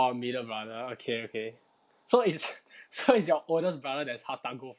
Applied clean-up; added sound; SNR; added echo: none; none; none; none.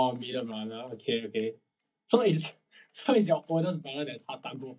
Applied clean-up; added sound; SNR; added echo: neural mask model DeepFilterNet 3.